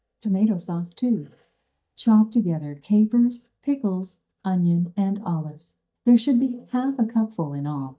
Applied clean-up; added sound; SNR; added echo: neural mask model DeepFilterNet 3.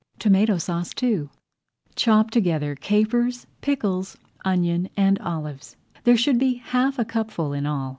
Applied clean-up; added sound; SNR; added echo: none; none; none; none.